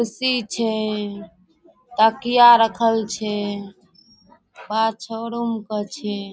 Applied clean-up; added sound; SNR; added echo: none; none; none; none.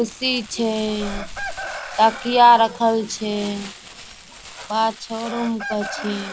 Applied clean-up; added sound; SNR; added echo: none; Chicken, rooster + Crumpling, crinkling; 12 dB; none.